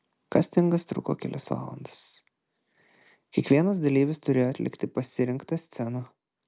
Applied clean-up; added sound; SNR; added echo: none; none; none; none.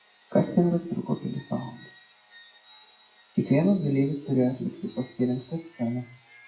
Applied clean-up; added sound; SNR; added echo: classical method WPE with log-MMSE.